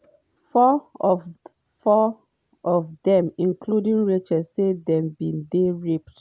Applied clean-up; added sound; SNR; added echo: none; none; none; none.